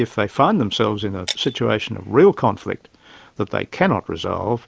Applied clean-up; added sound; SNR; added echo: neural mask model Resemble Enhance denoiser.